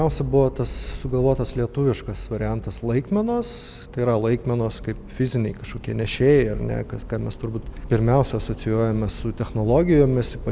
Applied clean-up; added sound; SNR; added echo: none; Accelerating, revving, vroom; 12 dB; none.